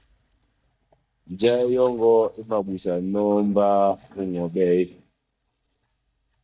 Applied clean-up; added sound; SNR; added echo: neural mask model DeepFilterNet 3.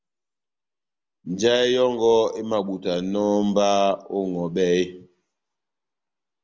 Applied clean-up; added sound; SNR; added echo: none; none; none; none.